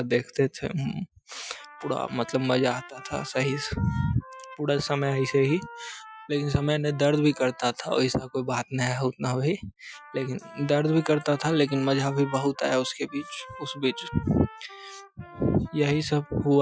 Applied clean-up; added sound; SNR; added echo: classical method Wiener filter.